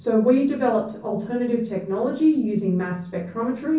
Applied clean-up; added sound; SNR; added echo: none; none; none; reverberation time 0.6 s.